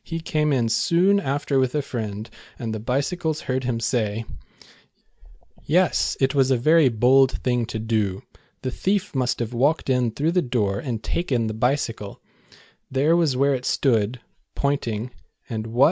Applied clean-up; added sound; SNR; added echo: none; none; none; none.